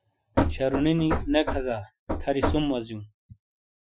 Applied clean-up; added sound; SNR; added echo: classical method Wiener filter.